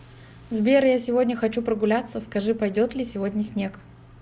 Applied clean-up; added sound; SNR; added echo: none; none; none; none.